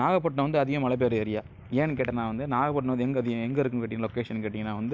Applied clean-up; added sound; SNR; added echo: none; none; none; none.